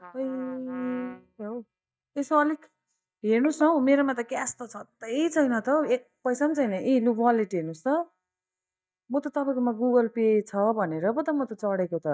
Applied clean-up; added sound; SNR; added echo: neural mask model DeepFilterNet 3.